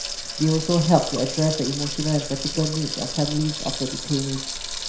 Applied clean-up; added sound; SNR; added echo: none; Sink (filling or washing) / Water tap, faucet; 6 dB; reverberation time 0.5 s.